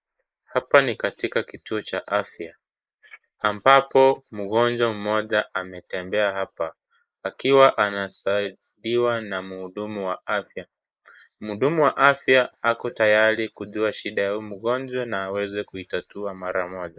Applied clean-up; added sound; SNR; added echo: neural mask model Resemble Enhance denoiser.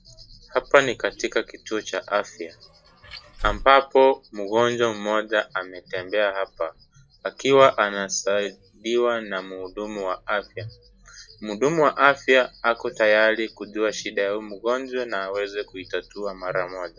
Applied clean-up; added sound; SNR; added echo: classical method log-MMSE.